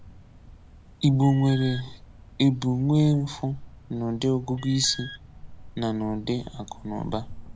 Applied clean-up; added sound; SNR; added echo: none; Alarm + Cricket; 16 dB; none.